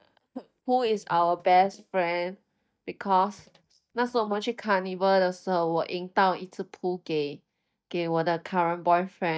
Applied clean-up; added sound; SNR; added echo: neural mask model DeepFilterNet 3.